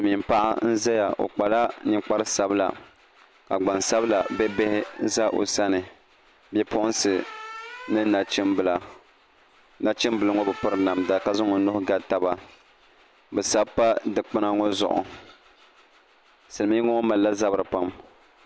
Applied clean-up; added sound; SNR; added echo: none; Squeak; 18 dB; none.